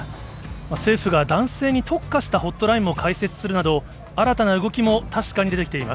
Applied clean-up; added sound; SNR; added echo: none; none; none; none.